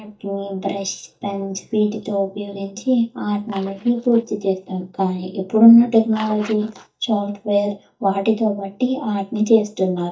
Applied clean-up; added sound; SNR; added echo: neural mask model DeepFilterNet 3.